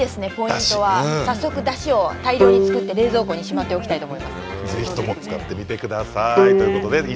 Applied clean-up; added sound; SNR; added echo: none; Bowed string instrument; 2 dB; none.